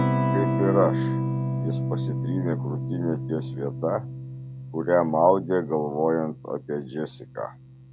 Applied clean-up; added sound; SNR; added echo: none; Electric guitar / Strum; 2 dB; none.